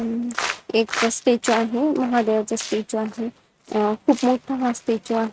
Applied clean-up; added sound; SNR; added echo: neural mask model RNNoise.